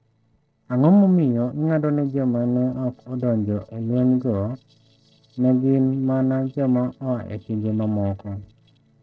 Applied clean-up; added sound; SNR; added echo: neural separator model SepFormer DNS4.